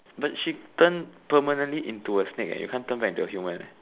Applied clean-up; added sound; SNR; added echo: none; none; none; none.